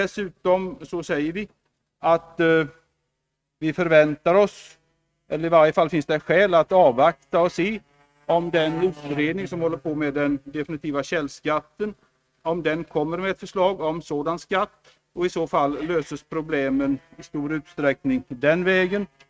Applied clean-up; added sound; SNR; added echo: neural mask model RNNoise.